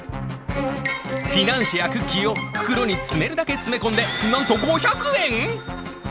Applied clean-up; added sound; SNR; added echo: none; none; none; none.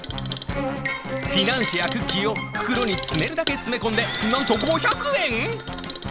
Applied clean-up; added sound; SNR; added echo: none; Clock; 3 dB; none.